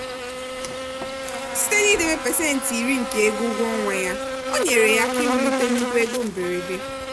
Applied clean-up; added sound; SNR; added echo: none; Buzz; 4 dB; none.